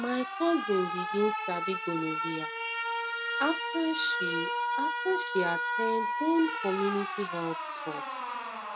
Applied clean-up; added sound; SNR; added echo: none; Alarm; 1 dB; none.